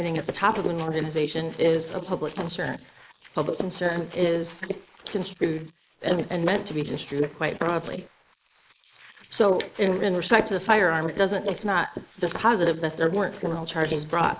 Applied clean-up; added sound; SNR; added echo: neural mask model Resemble Enhance denoiser.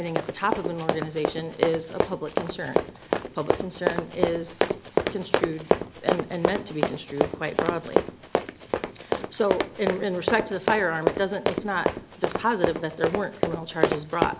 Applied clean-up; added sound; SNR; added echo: none; Run; -2 dB; none.